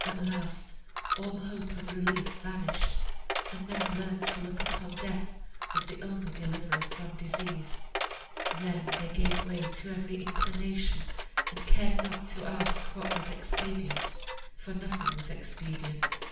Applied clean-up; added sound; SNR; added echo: none; Coin (dropping); 5 dB; reverberation time 0.7 s.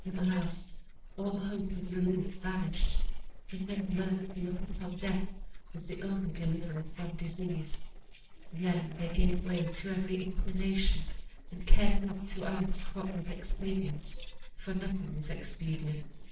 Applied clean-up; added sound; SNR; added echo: neural separator model SepFormer DNS4.